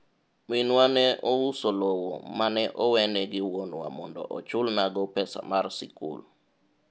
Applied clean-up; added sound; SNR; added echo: none; none; none; none.